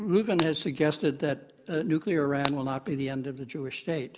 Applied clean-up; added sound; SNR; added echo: none; Shatter; 13 dB; none.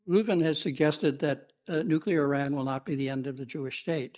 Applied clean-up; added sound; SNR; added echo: neural mask model DeepFilterNet 3.